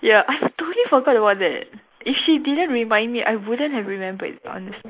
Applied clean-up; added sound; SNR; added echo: neural mask model Resemble Enhance denoiser.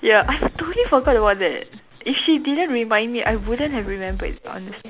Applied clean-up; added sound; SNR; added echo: none; Fireworks; 11 dB; none.